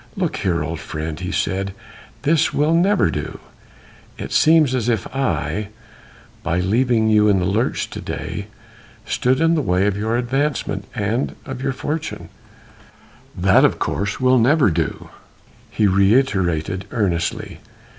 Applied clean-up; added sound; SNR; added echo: none; none; none; none.